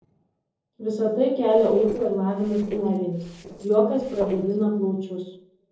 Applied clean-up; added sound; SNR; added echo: neural separator model SepFormer DNS4.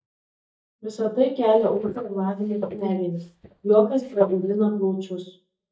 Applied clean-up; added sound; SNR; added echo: neural mask model DeepFilterNet 3.